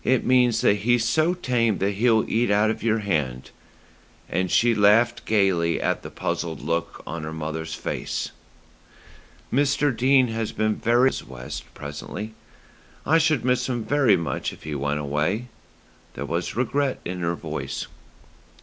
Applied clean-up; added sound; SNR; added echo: none; none; none; none.